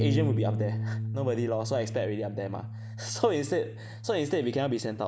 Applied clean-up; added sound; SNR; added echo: none; Bass guitar; 3 dB; none.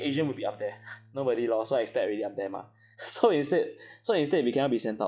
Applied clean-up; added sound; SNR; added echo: classical method log-MMSE.